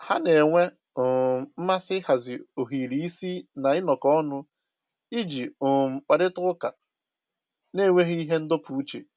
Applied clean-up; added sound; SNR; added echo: none; none; none; none.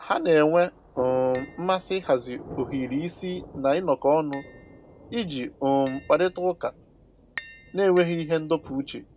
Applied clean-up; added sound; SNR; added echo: none; Thunder + Tap; 19 dB; none.